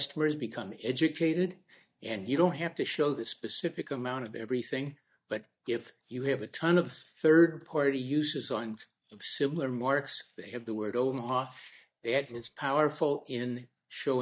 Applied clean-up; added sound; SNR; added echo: neural mask model DeepFilterNet 3.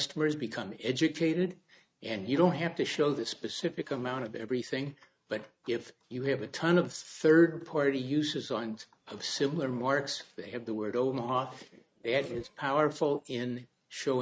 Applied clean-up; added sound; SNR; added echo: neural mask model RNNoise.